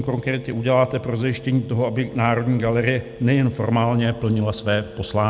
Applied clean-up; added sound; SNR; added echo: none; Telephone; 19 dB; none.